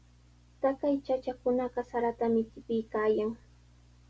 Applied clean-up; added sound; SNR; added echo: none; none; none; none.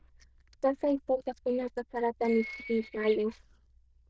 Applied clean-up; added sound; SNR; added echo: neural diffusion model UNIVERSE++.